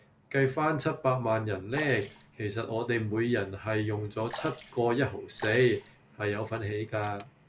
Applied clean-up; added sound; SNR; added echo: none; Sink (filling or washing) / Water / Splash, splatter; 13 dB; none.